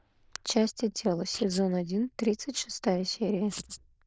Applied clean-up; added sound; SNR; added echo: neural diffusion model UNIVERSE++.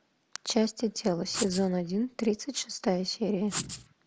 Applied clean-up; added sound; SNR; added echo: none; Writing; 8 dB; none.